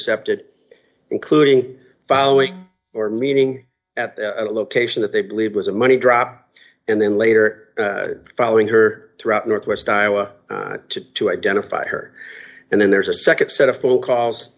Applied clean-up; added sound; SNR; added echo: neural mask model DeepFilterNet 3.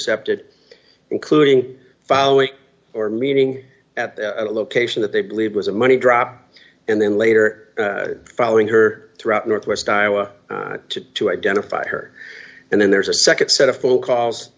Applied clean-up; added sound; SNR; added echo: none; none; none; none.